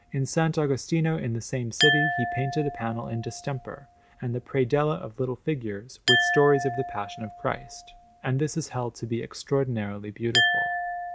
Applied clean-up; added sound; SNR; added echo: none; Glass; 3 dB; none.